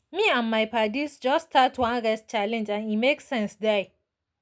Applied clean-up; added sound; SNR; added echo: none; none; none; none.